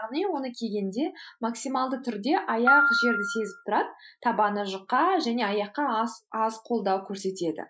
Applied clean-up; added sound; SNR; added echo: classical method Wiener filter.